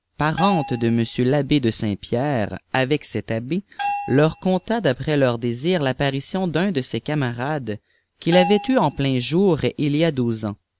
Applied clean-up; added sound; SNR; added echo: none; Bell; 10 dB; none.